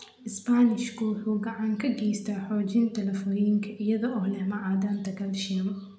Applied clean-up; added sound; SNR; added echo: none; none; none; none.